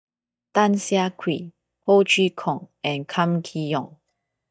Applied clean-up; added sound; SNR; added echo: neural mask model DeepFilterNet 3.